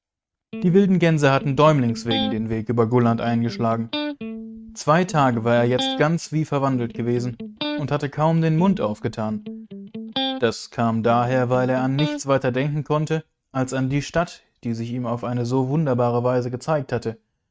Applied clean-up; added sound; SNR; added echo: neural mask model RNNoise.